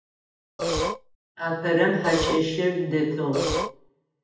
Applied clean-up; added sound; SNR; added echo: none; Burping, eructation; 1 dB; reverberation time 0.8 s.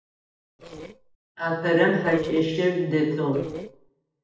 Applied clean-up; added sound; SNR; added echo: neural separator model SepFormer DNS4.